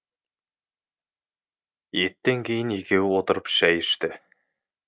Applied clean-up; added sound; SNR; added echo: none; none; none; none.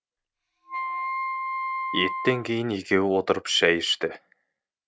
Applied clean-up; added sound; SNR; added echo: none; Wind instrument, woodwind instrument; 4 dB; none.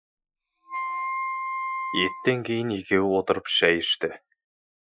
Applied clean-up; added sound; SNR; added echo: classical method Wiener filter.